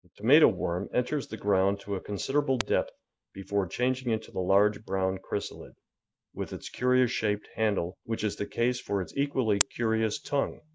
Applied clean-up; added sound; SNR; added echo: neural mask model DeepFilterNet 3.